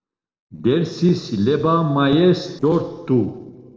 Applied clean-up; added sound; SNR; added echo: neural separator model SepFormer DNS4.